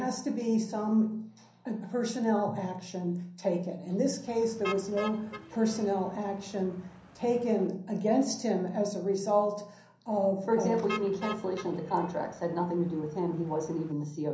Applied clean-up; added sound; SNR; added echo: none; Motor vehicle (road); 14 dB; reverberation time 0.6 s.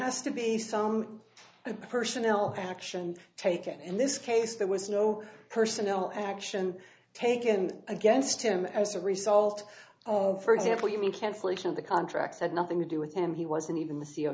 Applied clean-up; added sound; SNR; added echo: none; none; none; none.